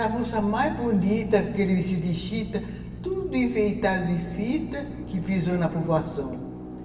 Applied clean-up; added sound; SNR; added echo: none; Drill; 11 dB; reverberation time 2.3 s.